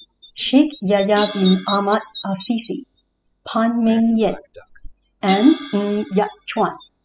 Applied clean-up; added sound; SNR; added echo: classical method spectral subtraction.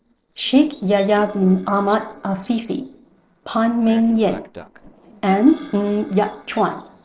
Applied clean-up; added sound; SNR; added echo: neural separator model SepFormer DNS4.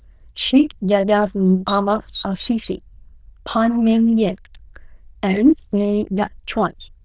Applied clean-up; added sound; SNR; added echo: neural diffusion model UNIVERSE++.